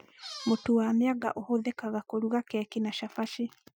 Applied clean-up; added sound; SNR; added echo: classical method Wiener filter.